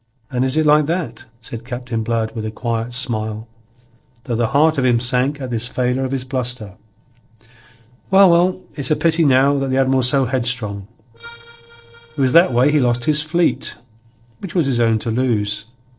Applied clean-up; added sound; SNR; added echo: neural separator model SepFormer DNS4.